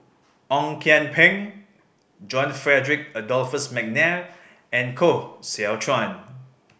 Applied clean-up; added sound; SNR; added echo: none; none; none; none.